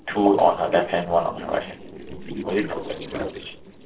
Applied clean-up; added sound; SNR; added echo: neural separator model SepFormer DNS4.